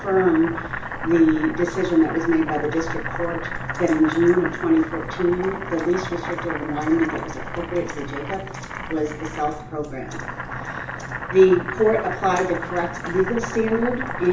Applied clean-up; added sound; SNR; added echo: none; Boiling; 9 dB; reverberation time 0.7 s.